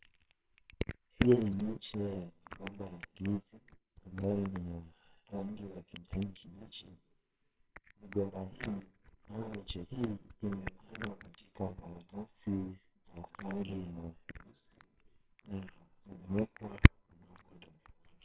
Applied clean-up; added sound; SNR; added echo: neural separator model SepFormer WHAMR!.